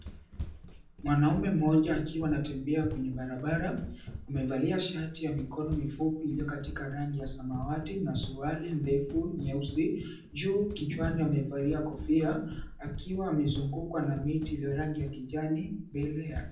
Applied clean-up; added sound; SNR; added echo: none; Run; 11 dB; reverberation time 0.6 s.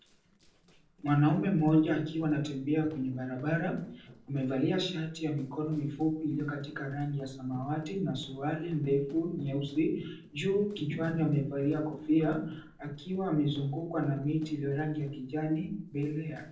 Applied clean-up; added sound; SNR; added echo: neural separator model SepFormer DNS4.